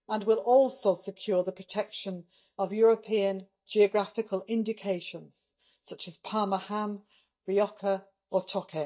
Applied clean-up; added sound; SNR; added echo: neural mask model DeepFilterNet 3.